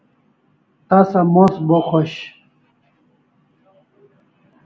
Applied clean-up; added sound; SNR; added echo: none; none; none; none.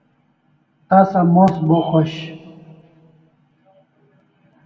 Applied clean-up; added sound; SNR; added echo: none; none; none; reverberation time 1.1 s.